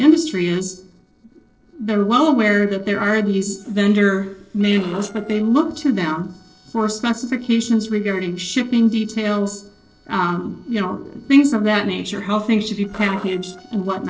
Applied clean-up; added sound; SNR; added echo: neural separator model SepFormer DNS4.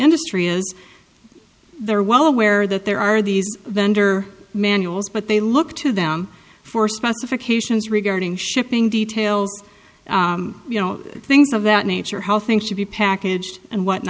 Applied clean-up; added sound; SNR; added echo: none; none; none; none.